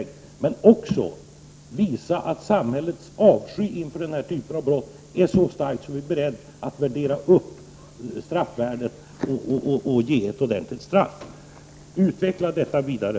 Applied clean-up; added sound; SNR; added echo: none; none; none; none.